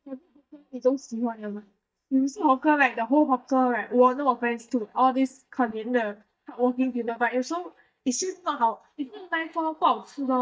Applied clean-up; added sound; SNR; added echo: neural mask model DeepFilterNet 3.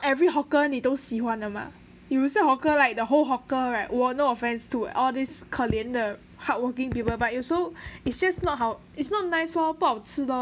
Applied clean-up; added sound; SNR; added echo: none; none; none; none.